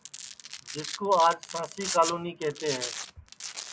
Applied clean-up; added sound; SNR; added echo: none; Domestic sounds, home sounds; 9 dB; none.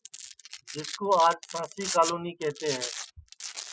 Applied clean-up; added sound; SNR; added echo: classical method spectral subtraction.